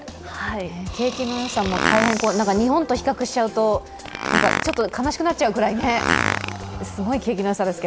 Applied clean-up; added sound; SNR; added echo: none; Fart; 3 dB; none.